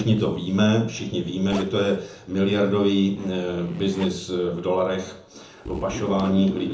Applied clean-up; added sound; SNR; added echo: none; Zipper (clothing); 15 dB; reverberation time 0.6 s.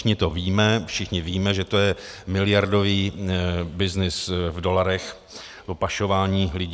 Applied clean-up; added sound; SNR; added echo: none; none; none; none.